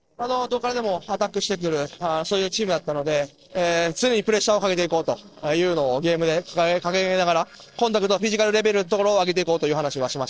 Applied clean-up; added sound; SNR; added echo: neural separator model SepFormer DNS4.